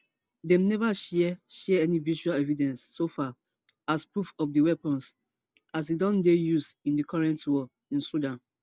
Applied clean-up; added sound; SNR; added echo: none; none; none; none.